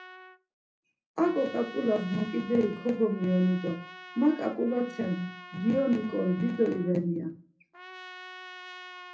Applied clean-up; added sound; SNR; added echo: none; Trumpet; 17 dB; reverberation time 0.3 s.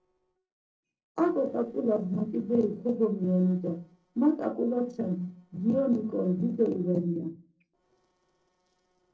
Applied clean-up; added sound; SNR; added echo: neural separator model SepFormer DNS4.